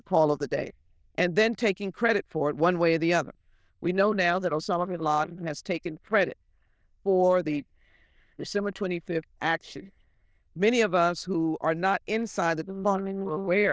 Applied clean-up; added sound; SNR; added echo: neural diffusion model UNIVERSE++.